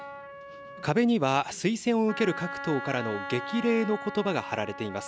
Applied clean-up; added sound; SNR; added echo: none; Wind instrument, woodwind instrument; 11 dB; none.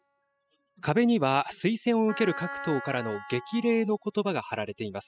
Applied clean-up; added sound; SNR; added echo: classical method spectral subtraction.